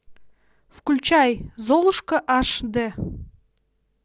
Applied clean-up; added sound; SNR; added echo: none; none; none; none.